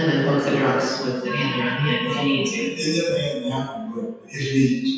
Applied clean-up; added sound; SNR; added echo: classical method WPE with log-MMSE.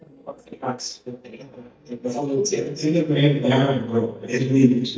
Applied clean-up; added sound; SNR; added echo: neural mask model DeepFilterNet 3.